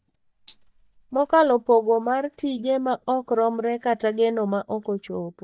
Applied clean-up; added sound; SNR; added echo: neural mask model DeepFilterNet 3.